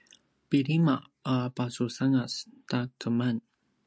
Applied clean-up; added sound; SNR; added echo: none; none; none; none.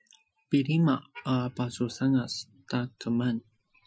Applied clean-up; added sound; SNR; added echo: classical method Wiener filter.